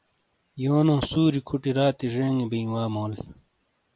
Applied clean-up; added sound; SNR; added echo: none; none; none; none.